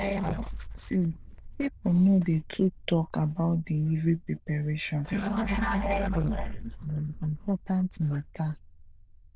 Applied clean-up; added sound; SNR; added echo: neural diffusion model UNIVERSE++.